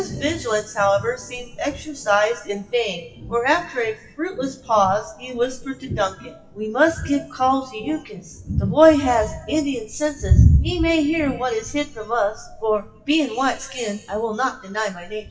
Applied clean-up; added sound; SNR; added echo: classical method WPE with log-MMSE.